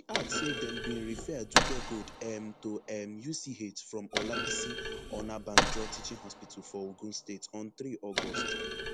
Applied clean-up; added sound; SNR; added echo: none; Thump, thud; -5 dB; none.